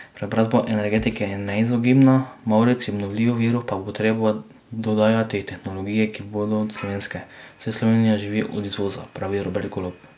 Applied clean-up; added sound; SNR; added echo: none; Drum kit; 20 dB; none.